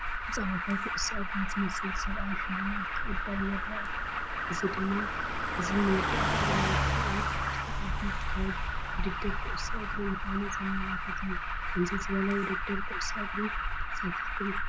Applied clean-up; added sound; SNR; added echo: none; Car passing by / Truck + Alarm; -4 dB; none.